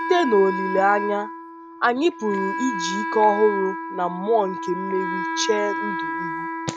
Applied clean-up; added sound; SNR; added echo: none; Wind instrument, woodwind instrument; 5 dB; none.